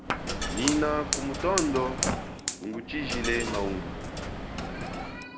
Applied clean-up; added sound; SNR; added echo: none; Coin (dropping) + Fire; 1 dB; none.